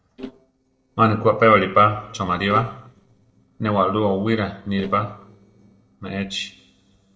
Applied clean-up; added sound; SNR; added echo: neural separator model SepFormer DNS4.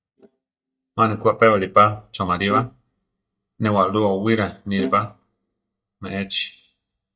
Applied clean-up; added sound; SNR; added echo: neural mask model DeepFilterNet 3.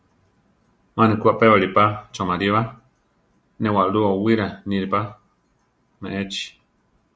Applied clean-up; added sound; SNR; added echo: none; none; none; none.